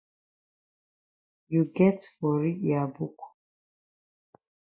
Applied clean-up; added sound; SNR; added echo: neural mask model DeepFilterNet 3.